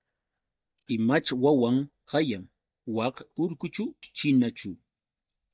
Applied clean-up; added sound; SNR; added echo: neural mask model DeepFilterNet 3.